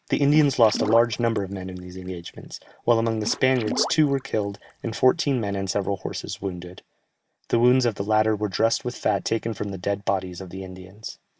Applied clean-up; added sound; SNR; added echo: none; Water / Splash, splatter; 13 dB; none.